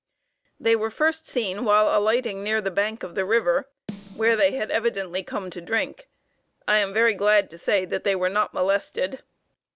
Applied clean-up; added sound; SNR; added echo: none; Snare drum; 19 dB; none.